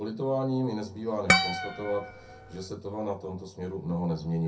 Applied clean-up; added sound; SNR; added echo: none; Harp; -3 dB; reverberation time 0.3 s.